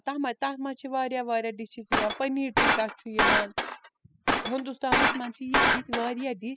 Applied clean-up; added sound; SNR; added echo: classical method spectral subtraction.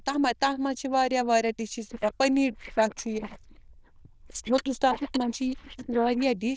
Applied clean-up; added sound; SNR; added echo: neural diffusion model UNIVERSE++.